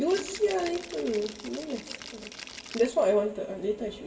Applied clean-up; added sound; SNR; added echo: none; Rattle (instrument); 15 dB; reverberation time 2.1 s.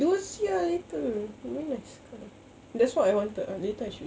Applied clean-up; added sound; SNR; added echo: none; none; none; none.